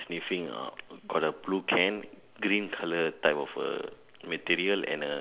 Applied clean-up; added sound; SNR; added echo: none; none; none; none.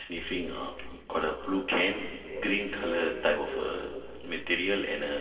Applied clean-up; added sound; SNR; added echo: neural separator model SepFormer DNS4.